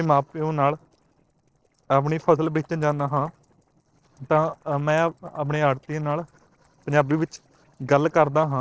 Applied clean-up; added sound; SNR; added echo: neural separator model SepFormer DNS4.